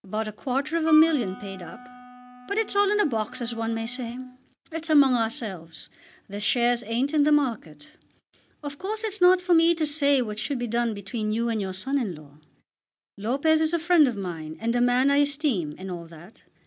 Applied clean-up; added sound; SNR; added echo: none; Wind instrument, woodwind instrument; 16 dB; none.